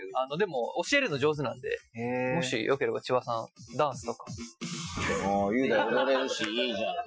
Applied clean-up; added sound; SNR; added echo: classical method Wiener filter.